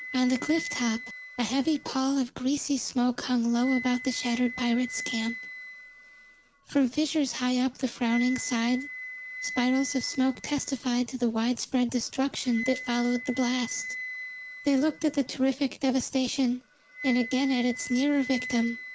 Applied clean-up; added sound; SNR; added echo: none; Wind instrument, woodwind instrument; 13 dB; none.